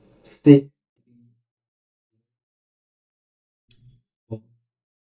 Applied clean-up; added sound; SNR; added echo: neural mask model DeepFilterNet 3.